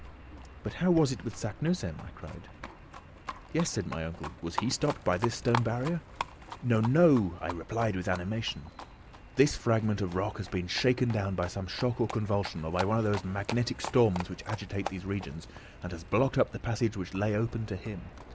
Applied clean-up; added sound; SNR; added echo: none; Livestock, farm animals, working animals; 13 dB; none.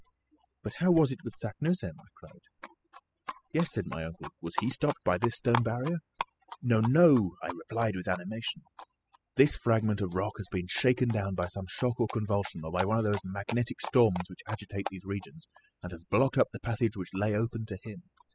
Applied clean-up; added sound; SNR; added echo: classical method spectral subtraction.